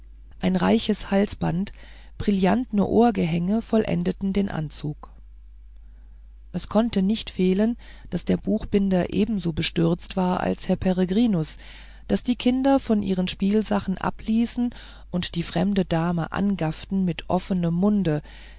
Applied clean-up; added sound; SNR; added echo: none; none; none; none.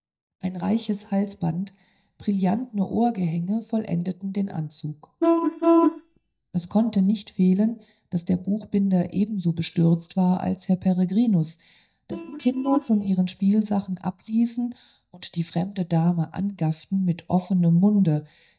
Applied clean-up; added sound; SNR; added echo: neural mask model DeepFilterNet 3.